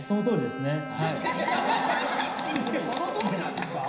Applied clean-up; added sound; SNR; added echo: none; Bowed string instrument; 12 dB; reverberation time 0.9 s.